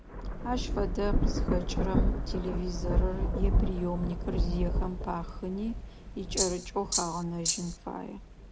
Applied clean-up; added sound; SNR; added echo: none; Thunder / Rain + Rattle (instrument); -5 dB; none.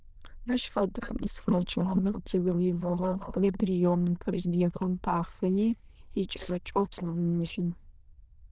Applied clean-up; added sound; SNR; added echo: neural diffusion model UNIVERSE++.